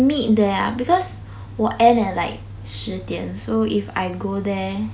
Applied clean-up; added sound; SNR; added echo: none; none; none; none.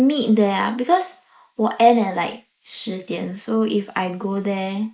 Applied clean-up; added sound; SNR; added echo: neural mask model Resemble Enhance denoiser.